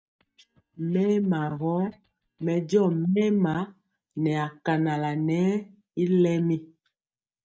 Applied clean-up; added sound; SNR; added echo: neural mask model DeepFilterNet 3.